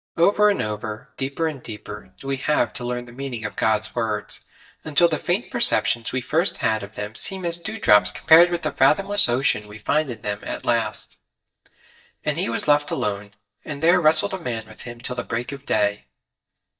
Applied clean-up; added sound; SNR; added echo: neural mask model DeepFilterNet 3.